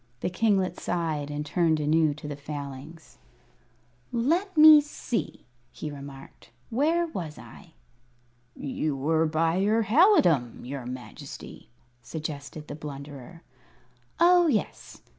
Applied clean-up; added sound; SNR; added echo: none; none; none; none.